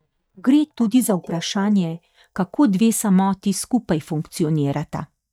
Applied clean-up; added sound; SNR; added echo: neural mask model DeepFilterNet 3.